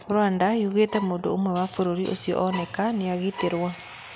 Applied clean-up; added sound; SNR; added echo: none; Bowed string instrument; 14 dB; none.